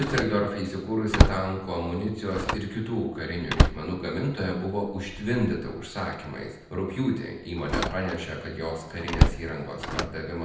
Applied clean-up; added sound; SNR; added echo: none; Slam; -1 dB; reverberation time 0.9 s.